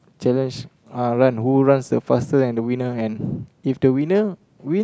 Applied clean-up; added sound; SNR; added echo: none; none; none; none.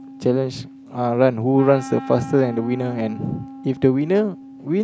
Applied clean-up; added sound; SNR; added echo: none; Wind instrument, woodwind instrument; 16 dB; none.